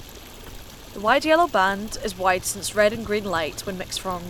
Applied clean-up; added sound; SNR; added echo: none; Bird + Stream; 15 dB; none.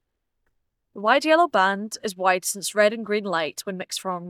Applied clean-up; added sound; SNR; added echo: neural mask model DeepFilterNet 3.